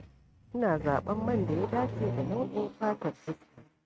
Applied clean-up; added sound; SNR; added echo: neural mask model RNNoise.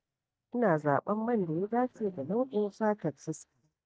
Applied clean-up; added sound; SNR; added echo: neural mask model DeepFilterNet 3.